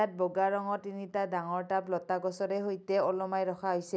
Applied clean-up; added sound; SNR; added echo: none; none; none; none.